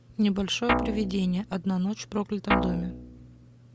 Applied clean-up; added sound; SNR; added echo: none; Guitar; 1 dB; none.